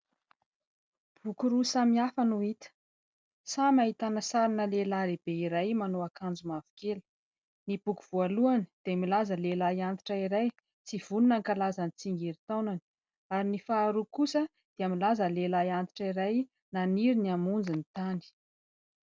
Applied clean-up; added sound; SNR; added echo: none; none; none; none.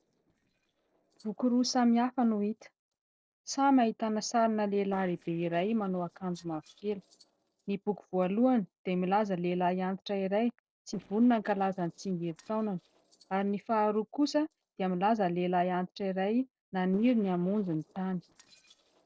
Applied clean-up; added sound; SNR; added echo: neural separator model SepFormer DNS4.